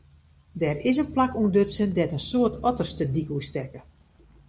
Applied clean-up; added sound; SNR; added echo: none; Engine starting / Accelerating, revving, vroom / Motor vehicle (road); 17 dB; none.